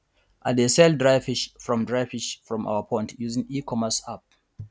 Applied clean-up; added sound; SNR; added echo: none; none; none; none.